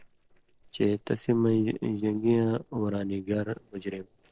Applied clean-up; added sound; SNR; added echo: neural separator model SepFormer DNS4.